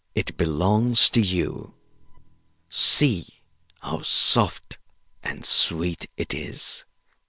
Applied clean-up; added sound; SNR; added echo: neural separator model SepFormer WHAM!.